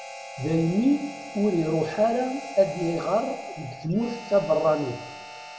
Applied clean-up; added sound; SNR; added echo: none; Harmonica; 14 dB; reverberation time 0.7 s.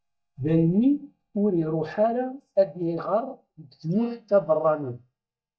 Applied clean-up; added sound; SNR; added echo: neural mask model DeepFilterNet 3.